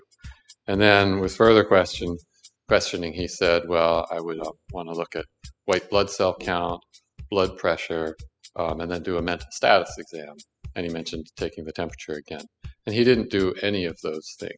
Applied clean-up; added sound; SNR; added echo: classical method spectral subtraction.